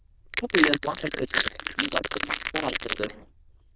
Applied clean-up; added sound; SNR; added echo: neural diffusion model UNIVERSE++.